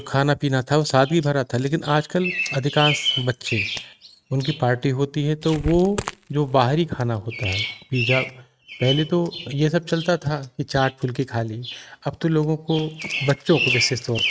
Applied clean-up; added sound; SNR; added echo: neural mask model RNNoise.